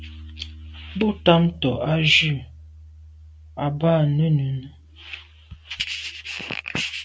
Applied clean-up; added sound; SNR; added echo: none; Piano; 19 dB; none.